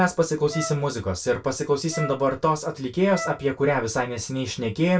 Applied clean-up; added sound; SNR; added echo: none; Wind instrument, woodwind instrument; 13 dB; reverberation time 0.2 s.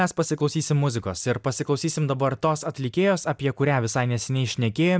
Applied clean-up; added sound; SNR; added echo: none; none; none; none.